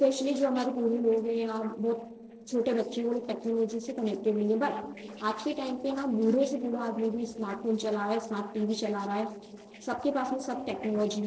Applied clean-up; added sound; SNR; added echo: neural separator model SepFormer DNS4.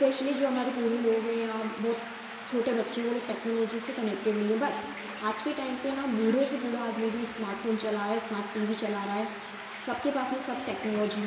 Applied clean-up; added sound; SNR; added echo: none; Stream; 11 dB; reverberation time 2.5 s.